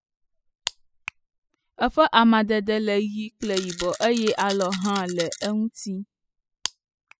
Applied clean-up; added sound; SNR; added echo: classical method spectral subtraction.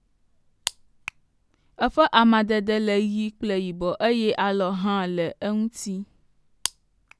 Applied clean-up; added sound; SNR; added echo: none; none; none; none.